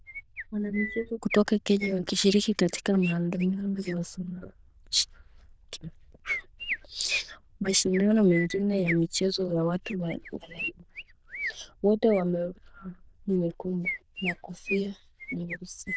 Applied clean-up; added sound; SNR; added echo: neural diffusion model UNIVERSE++.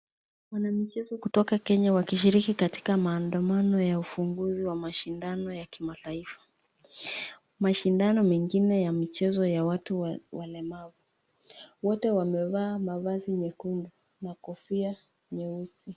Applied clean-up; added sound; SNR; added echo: none; none; none; none.